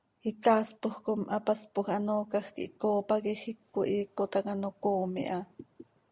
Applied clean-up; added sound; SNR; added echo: none; none; none; none.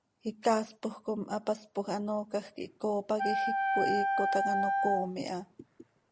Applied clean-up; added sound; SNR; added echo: none; Wind instrument, woodwind instrument; -2 dB; none.